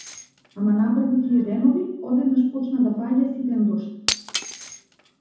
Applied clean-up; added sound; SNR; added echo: none; Shatter; 13 dB; reverberation time 0.9 s.